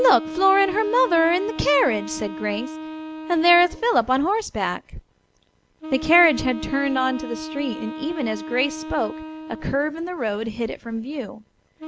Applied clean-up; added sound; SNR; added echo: none; Wind instrument, woodwind instrument; 12 dB; none.